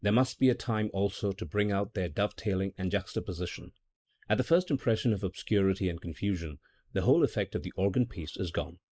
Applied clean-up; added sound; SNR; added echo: neural mask model Resemble Enhance denoiser.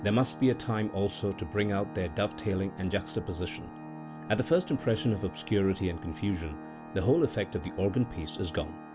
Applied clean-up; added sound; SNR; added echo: none; Organ; 13 dB; none.